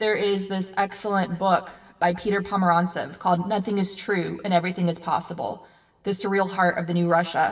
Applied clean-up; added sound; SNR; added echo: none; none; none; reverberation time 2.1 s.